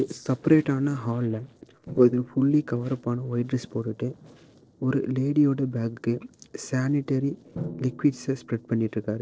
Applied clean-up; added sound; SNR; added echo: neural separator model SepFormer DNS4.